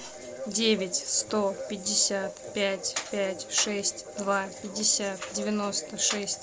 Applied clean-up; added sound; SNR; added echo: none; none; none; none.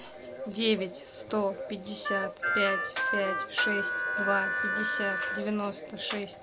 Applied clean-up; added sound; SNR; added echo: none; Harmonica; 0 dB; none.